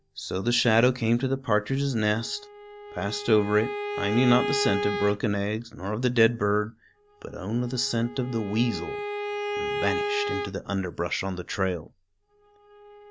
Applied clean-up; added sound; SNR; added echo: none; Bowed string instrument; 8 dB; none.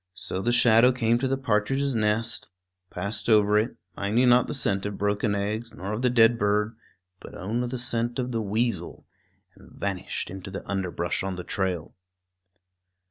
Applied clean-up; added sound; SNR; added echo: none; none; none; none.